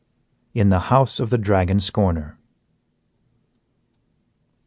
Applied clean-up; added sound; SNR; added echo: none; none; none; none.